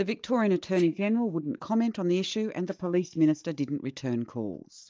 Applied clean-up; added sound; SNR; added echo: neural mask model DeepFilterNet 3.